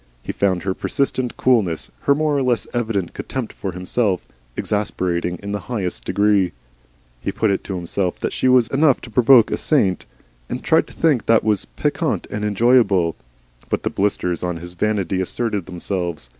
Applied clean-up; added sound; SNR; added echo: none; none; none; none.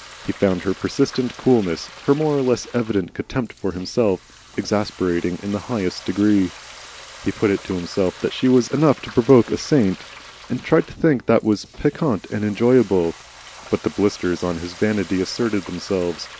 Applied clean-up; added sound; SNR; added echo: none; Frying (food); 20 dB; none.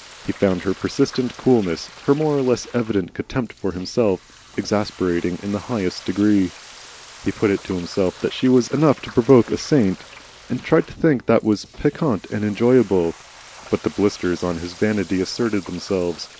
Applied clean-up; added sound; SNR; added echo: neural mask model Resemble Enhance denoiser.